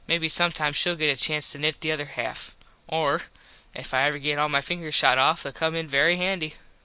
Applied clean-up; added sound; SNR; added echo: none; none; none; none.